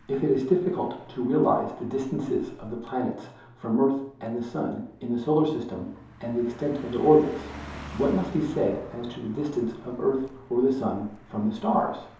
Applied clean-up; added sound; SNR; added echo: none; Car passing by; 20 dB; reverberation time 2.8 s.